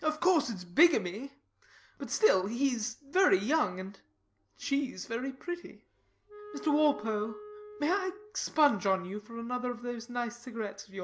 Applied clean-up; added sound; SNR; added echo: none; Wind instrument, woodwind instrument; 15 dB; none.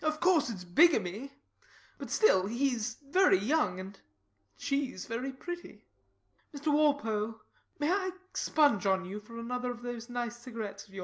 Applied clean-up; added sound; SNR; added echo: none; none; none; none.